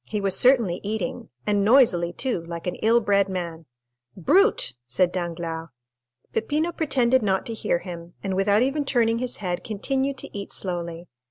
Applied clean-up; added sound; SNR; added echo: none; none; none; none.